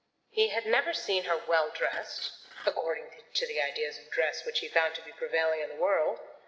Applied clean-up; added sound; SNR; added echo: neural separator model SepFormer DNS4.